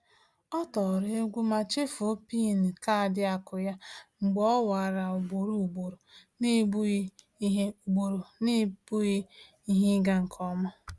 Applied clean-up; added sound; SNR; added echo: none; none; none; none.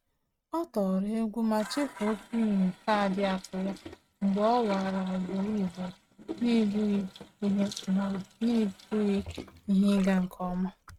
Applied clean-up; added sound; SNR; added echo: neural mask model RNNoise.